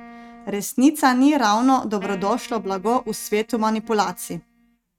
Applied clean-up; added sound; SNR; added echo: neural mask model RNNoise.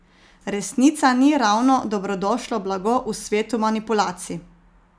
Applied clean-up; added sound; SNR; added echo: none; none; none; none.